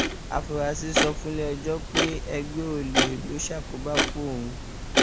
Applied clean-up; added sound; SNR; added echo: none; Clock; -2 dB; none.